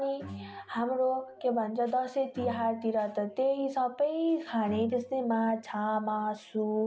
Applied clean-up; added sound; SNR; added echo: none; Bowed string instrument; 19 dB; none.